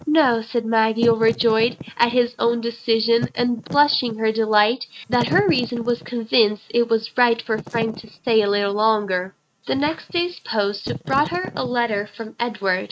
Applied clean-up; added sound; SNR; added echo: neural mask model RNNoise.